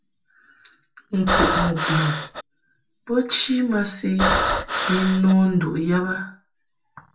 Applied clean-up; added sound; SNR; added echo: none; Breathing; 0 dB; reverberation time 0.3 s.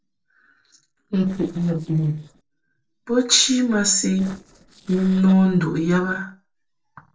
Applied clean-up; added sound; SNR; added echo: neural separator model SepFormer DNS4.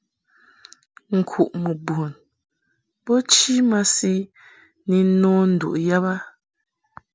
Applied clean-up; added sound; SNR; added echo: none; none; none; none.